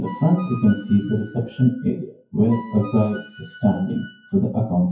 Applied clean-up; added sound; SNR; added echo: classical method WPE with log-MMSE.